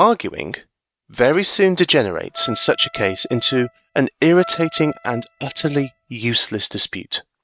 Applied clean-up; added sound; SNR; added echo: neural mask model RNNoise.